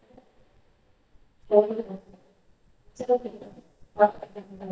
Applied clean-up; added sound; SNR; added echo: neural mask model DeepFilterNet 3.